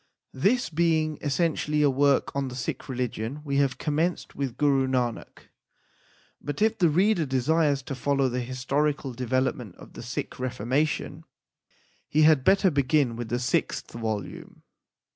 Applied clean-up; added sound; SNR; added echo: none; none; none; none.